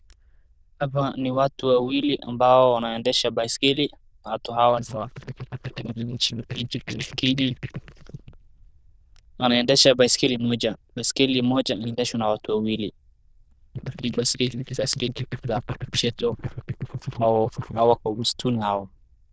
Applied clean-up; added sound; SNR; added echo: neural diffusion model UNIVERSE++.